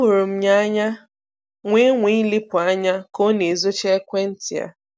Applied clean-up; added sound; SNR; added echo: none; none; none; none.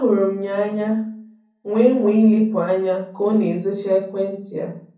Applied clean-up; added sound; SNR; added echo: none; none; none; reverberation time 0.6 s.